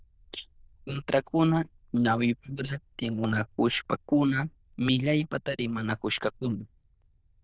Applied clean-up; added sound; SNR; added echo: neural diffusion model UNIVERSE++.